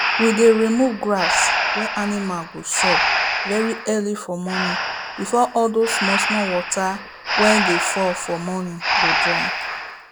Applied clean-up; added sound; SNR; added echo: none; Breathing; 1 dB; none.